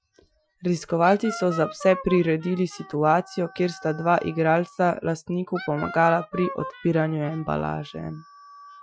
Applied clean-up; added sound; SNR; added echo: classical method Wiener filter.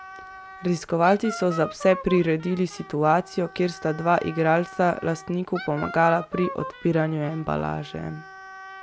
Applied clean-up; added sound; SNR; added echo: none; Wind instrument, woodwind instrument; 15 dB; none.